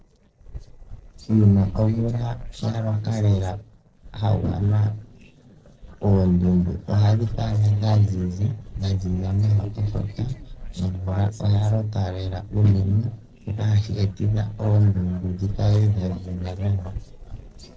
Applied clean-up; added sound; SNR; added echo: neural separator model SepFormer DNS4.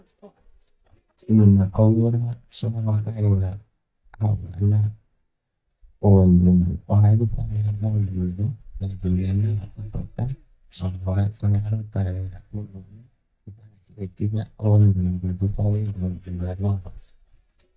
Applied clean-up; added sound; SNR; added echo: neural mask model DeepFilterNet 3.